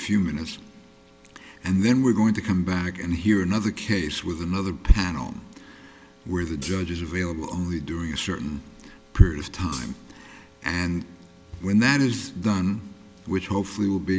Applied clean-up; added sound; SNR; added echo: none; Hi-hat; 16 dB; none.